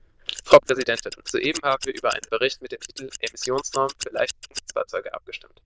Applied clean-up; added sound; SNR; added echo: neural diffusion model UNIVERSE++.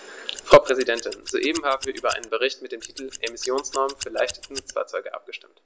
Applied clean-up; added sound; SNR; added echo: none; Scissors; 14 dB; none.